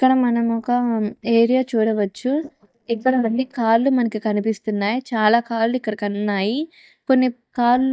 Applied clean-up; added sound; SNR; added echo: neural mask model DeepFilterNet 3.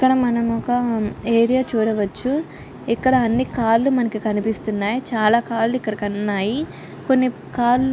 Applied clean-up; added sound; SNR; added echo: none; none; none; none.